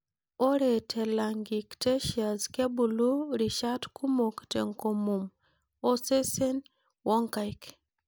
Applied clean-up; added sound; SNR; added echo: none; none; none; none.